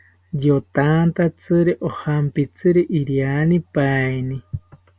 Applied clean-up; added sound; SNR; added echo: none; none; none; none.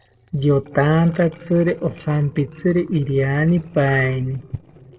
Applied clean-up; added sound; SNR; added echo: neural separator model SepFormer DNS4.